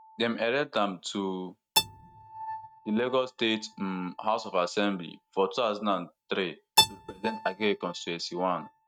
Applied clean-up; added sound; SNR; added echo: neural mask model RNNoise.